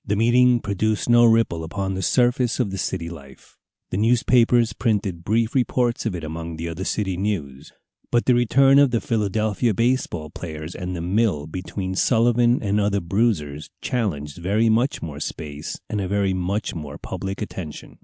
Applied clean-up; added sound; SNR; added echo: none; none; none; none.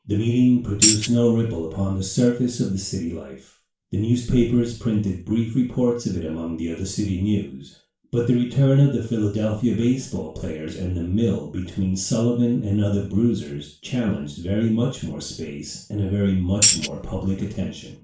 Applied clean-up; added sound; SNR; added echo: none; Tambourine; -1 dB; reverberation time 0.3 s.